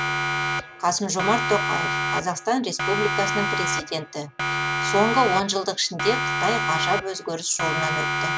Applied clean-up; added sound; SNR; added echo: none; Siren; 0 dB; none.